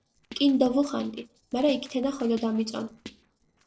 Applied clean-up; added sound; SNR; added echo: neural separator model SepFormer DNS4.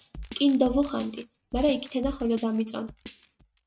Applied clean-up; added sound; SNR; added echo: neural mask model RNNoise.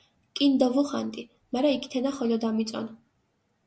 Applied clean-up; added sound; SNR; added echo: none; none; none; none.